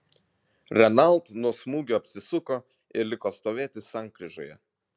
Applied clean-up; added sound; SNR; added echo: none; none; none; none.